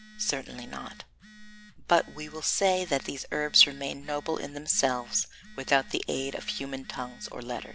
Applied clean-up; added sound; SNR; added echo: none; Telephone; 18 dB; none.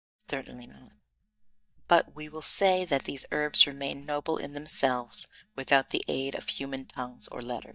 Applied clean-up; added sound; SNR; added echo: neural mask model DeepFilterNet 3.